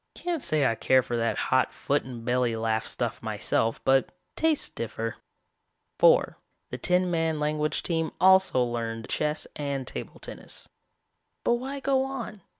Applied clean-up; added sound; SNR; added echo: none; none; none; none.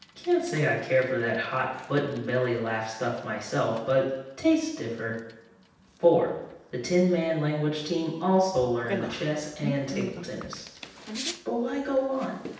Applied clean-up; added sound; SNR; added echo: none; Bicycle; 15 dB; reverberation time 0.9 s.